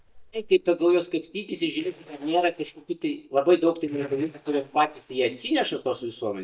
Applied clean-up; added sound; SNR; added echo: neural mask model DeepFilterNet 3.